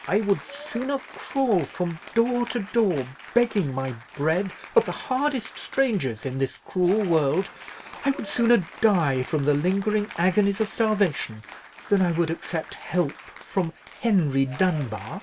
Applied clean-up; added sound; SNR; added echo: none; Applause / Cheering; 18 dB; none.